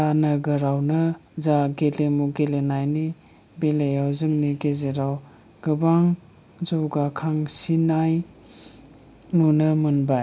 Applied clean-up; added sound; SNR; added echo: none; none; none; none.